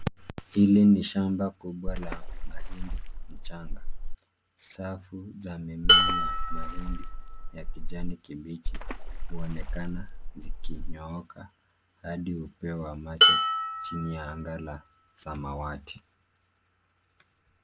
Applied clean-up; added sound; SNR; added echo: none; Water / Splash, splatter + Dishes, pots, and pans; -5 dB; none.